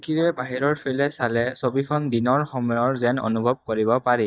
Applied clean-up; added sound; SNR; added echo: neural mask model DeepFilterNet 3.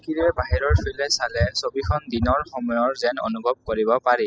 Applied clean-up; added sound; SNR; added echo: classical method spectral subtraction.